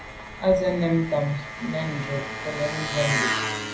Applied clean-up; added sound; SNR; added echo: none; Engine; 5 dB; reverberation time 0.4 s.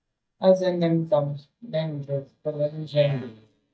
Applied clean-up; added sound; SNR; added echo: neural mask model DeepFilterNet 3.